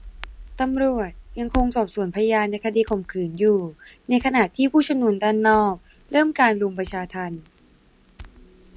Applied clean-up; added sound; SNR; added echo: none; Crackle; 14 dB; none.